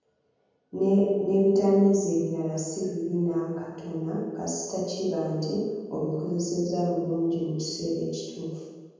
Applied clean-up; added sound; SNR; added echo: none; none; none; reverberation time 1.2 s.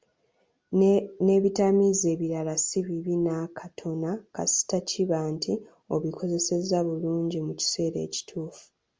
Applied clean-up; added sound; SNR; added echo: none; none; none; none.